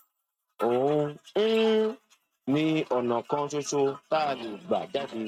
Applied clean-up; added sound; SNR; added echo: neural mask model RNNoise.